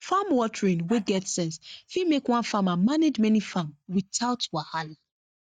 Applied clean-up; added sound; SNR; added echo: neural mask model DeepFilterNet 3.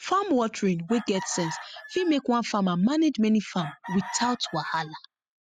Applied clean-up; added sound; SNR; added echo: classical method spectral subtraction.